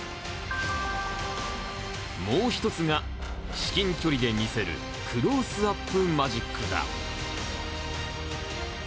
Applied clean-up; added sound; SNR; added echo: none; none; none; none.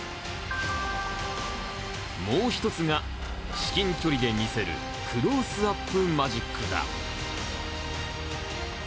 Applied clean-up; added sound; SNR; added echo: none; Domestic sounds, home sounds + Wind instrument, woodwind instrument; 14 dB; none.